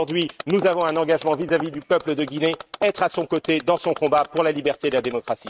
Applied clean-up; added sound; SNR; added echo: neural mask model RNNoise.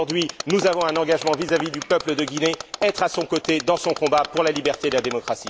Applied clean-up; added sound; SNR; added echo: none; Mechanisms; 11 dB; none.